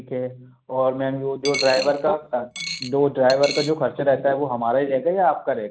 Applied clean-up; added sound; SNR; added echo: none; Coin (dropping); 10 dB; none.